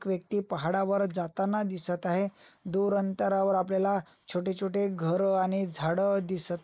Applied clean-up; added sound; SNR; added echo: neural mask model Resemble Enhance denoiser.